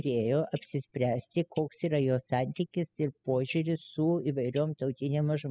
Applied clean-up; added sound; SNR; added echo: classical method spectral subtraction.